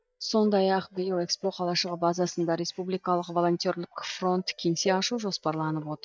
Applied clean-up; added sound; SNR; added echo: neural mask model DeepFilterNet 3.